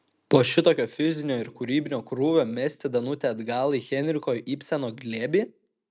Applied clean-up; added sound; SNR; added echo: none; none; none; none.